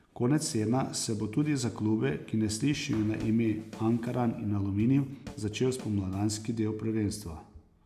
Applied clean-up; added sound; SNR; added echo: none; Drum kit; 19 dB; none.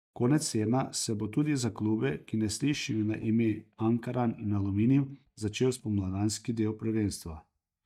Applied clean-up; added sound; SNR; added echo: neural mask model DeepFilterNet 3.